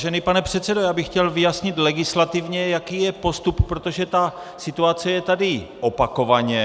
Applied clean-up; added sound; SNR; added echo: none; none; none; none.